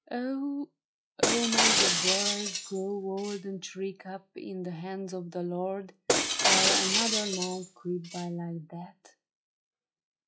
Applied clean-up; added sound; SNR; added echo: classical method log-MMSE.